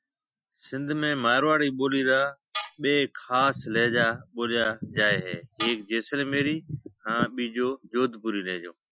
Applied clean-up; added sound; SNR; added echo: classical method Wiener filter.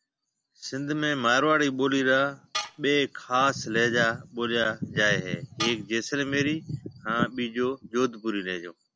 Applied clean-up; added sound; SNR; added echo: none; Tools; 16 dB; none.